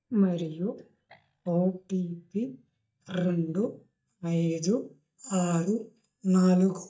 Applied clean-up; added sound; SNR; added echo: neural mask model DeepFilterNet 3.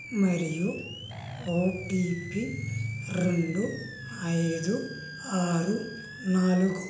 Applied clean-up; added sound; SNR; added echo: none; Animal; 15 dB; reverberation time 0.8 s.